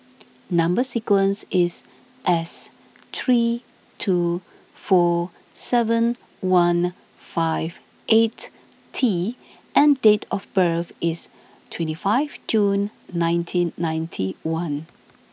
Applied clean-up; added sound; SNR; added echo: none; none; none; none.